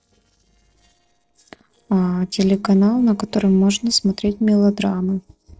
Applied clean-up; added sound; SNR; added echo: neural separator model SepFormer DNS4.